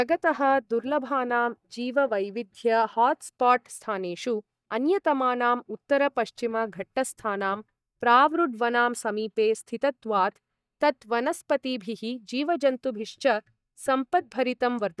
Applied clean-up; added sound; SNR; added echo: neural mask model DeepFilterNet 3.